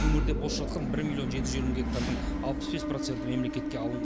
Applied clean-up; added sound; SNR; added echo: none; Engine / Mechanisms; -3 dB; none.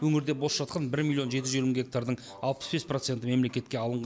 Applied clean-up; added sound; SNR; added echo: none; none; none; none.